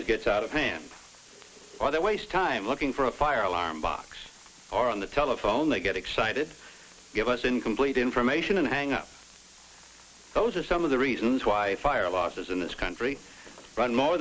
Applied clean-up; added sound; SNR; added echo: none; none; none; none.